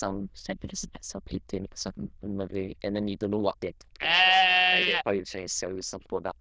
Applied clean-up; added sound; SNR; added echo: neural diffusion model UNIVERSE++.